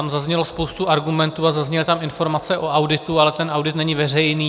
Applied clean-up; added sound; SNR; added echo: none; none; none; none.